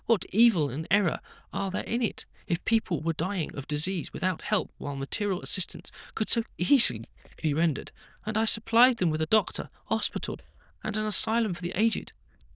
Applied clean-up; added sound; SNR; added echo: neural diffusion model UNIVERSE++.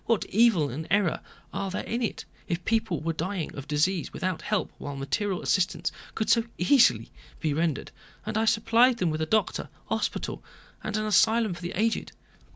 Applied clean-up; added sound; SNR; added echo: none; none; none; none.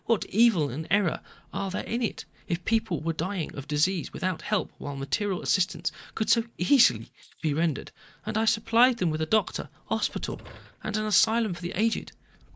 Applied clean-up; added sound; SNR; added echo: neural mask model Resemble Enhance denoiser.